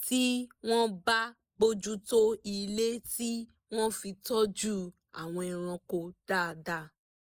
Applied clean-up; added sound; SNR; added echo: neural mask model Resemble Enhance denoiser.